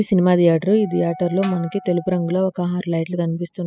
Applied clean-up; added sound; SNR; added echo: classical method spectral subtraction.